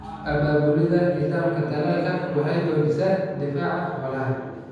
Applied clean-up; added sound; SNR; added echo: none; none; none; reverberation time 1.2 s.